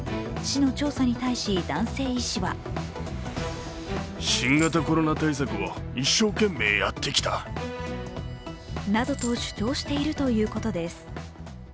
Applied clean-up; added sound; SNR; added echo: none; Coin (dropping); 15 dB; none.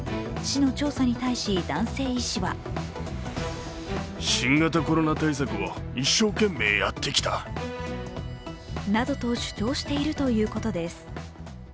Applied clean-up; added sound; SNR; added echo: none; none; none; none.